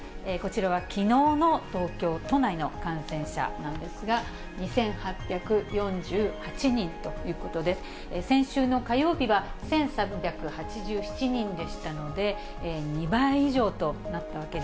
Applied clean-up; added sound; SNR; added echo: none; none; none; none.